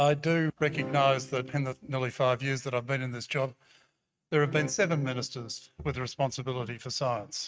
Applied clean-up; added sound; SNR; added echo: neural mask model RNNoise.